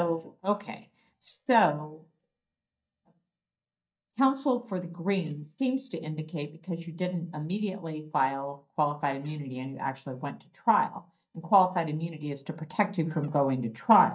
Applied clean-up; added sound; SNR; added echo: neural mask model DeepFilterNet 3.